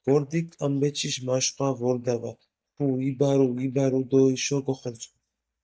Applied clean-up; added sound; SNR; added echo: neural mask model DeepFilterNet 3.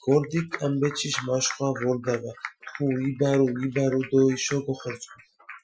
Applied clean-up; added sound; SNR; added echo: classical method Wiener filter.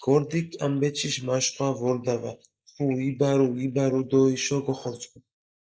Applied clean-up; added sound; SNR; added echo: neural mask model Resemble Enhance denoiser.